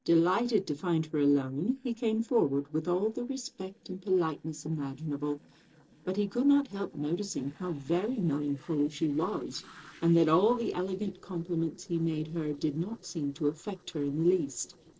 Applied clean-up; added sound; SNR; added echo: neural separator model SepFormer DNS4.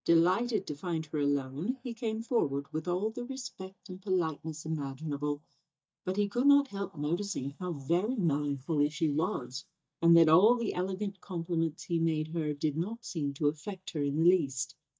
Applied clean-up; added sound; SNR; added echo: neural mask model DeepFilterNet 3.